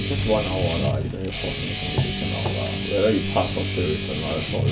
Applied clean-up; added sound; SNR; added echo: none; Guitar; 2 dB; none.